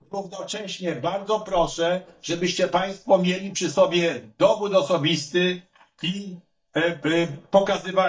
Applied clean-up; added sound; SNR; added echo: neural mask model DeepFilterNet 3.